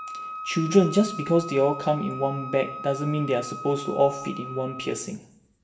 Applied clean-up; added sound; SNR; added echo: none; Wind instrument, woodwind instrument; 12 dB; reverberation time 0.6 s.